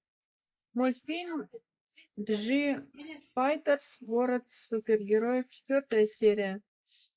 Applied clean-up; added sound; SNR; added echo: neural mask model Resemble Enhance denoiser.